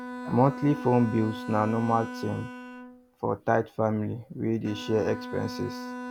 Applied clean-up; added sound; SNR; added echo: none; Bowed string instrument; 11 dB; none.